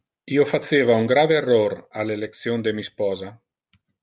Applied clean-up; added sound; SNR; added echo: none; none; none; none.